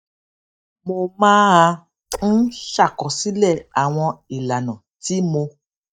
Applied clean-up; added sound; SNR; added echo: neural mask model DeepFilterNet 3.